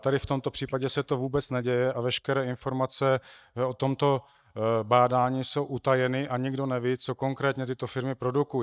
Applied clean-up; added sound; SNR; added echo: neural mask model DeepFilterNet 3.